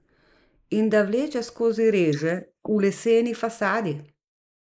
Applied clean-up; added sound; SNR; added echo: neural mask model Resemble Enhance denoiser.